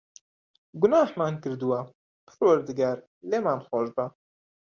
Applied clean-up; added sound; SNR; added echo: none; none; none; none.